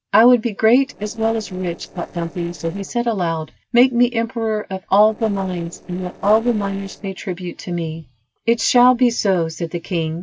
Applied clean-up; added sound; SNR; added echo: neural separator model SepFormer DNS4.